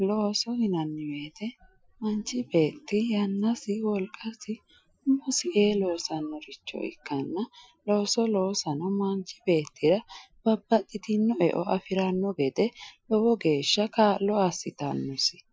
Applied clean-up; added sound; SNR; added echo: classical method Wiener filter.